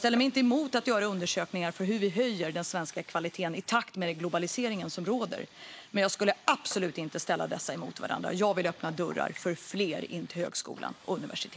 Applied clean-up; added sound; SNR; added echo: neural mask model Resemble Enhance denoiser.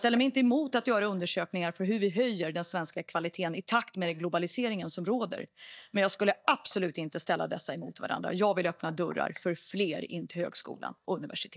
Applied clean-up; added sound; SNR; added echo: neural mask model DeepFilterNet 3.